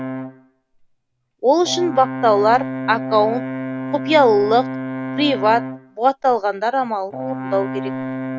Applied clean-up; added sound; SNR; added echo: none; Brass instrument; 8 dB; none.